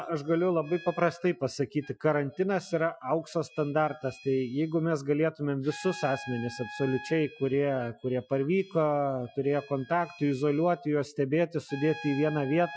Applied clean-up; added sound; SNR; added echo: classical method Wiener filter.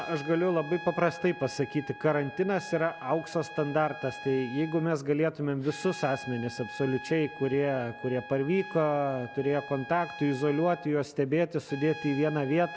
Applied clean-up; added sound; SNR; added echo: none; Trumpet; 15 dB; none.